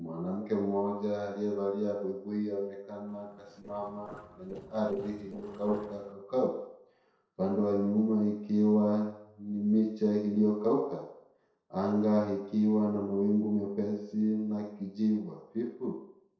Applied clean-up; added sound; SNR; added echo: neural separator model SepFormer DNS4.